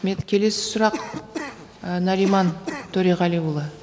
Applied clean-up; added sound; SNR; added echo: none; Cough; 12 dB; none.